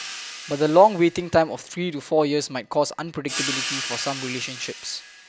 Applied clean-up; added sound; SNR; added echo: none; Cymbal; 11 dB; none.